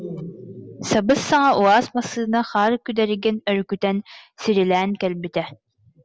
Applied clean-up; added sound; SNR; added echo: none; none; none; none.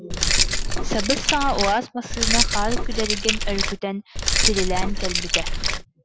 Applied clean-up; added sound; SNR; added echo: none; Keys jangling; -5 dB; none.